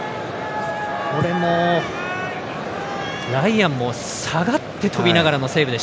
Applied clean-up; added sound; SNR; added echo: none; none; none; none.